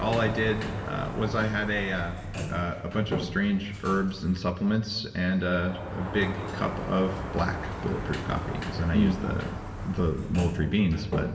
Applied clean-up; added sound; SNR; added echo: none; Sliding door; 7 dB; reverberation time 2.6 s.